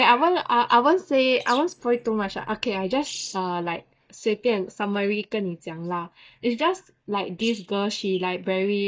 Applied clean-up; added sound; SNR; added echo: neural mask model DeepFilterNet 3.